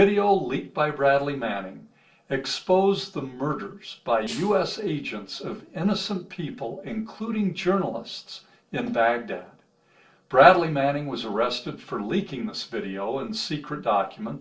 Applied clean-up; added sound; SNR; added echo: neural separator model SepFormer DNS4.